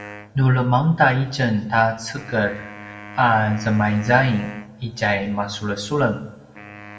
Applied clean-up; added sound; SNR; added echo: none; Wind instrument, woodwind instrument; 19 dB; reverberation time 0.7 s.